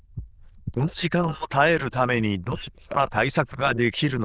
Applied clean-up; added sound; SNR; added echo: neural diffusion model UNIVERSE++.